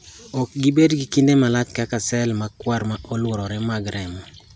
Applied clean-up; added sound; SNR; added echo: none; none; none; none.